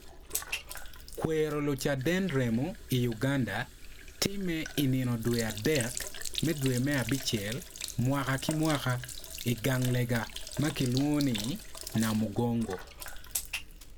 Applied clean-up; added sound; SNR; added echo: none; Sink (filling or washing); 10 dB; none.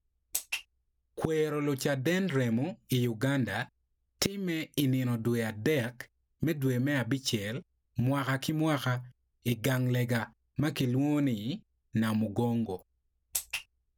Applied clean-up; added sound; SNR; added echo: none; none; none; none.